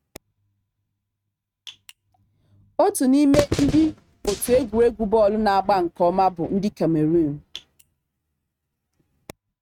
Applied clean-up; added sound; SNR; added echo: neural mask model RNNoise.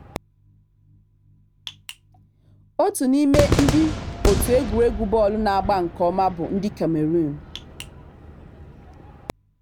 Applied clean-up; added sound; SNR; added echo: none; Cheering / Fireworks; 5 dB; none.